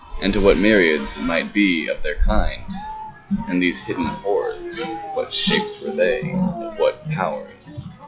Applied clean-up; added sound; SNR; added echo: classical method log-MMSE.